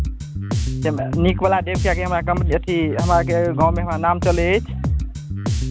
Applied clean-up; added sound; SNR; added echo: none; Bass guitar; 1 dB; none.